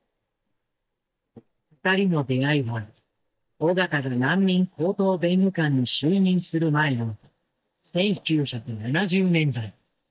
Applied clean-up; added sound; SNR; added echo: neural mask model DeepFilterNet 3.